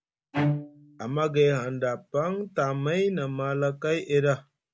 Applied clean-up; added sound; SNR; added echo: none; Bowed string instrument; 4 dB; none.